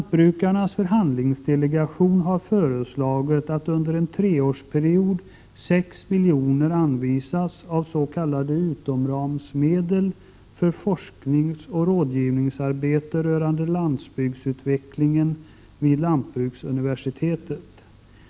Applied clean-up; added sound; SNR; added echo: none; none; none; none.